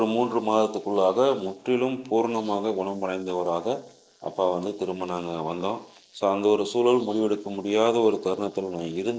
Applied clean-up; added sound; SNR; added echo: neural mask model Resemble Enhance denoiser.